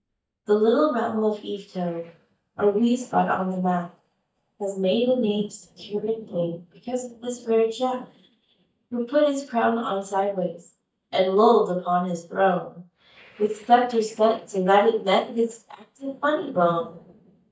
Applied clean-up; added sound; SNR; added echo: neural mask model DeepFilterNet 3.